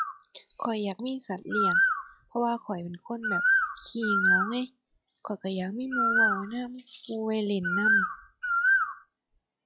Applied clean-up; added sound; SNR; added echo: classical method log-MMSE.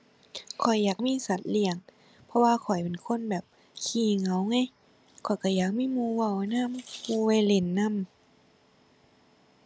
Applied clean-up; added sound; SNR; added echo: none; none; none; none.